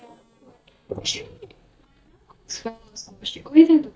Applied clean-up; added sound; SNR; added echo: neural mask model DeepFilterNet 3.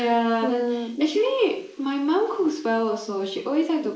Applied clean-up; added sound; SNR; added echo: neural mask model Resemble Enhance denoiser.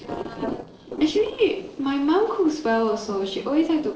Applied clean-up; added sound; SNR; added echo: neural separator model SepFormer DNS4.